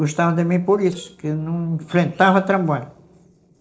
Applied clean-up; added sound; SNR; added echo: neural separator model SepFormer DNS4.